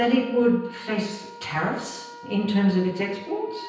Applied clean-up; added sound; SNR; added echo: none; Wind instrument, woodwind instrument; 17 dB; reverberation time 0.9 s.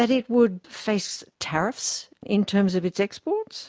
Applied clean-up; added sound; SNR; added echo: none; none; none; none.